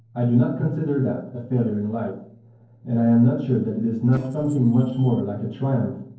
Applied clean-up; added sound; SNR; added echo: neural separator model SepFormer DNS4.